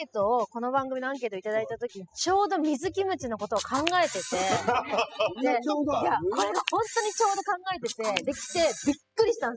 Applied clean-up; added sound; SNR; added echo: classical method spectral subtraction.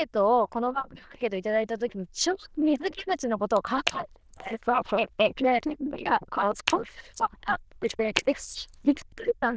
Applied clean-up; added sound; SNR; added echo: neural diffusion model UNIVERSE++.